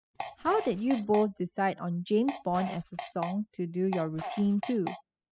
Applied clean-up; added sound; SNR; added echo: classical method spectral subtraction.